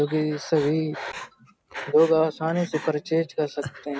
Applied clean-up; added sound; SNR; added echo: none; Breathing; 15 dB; none.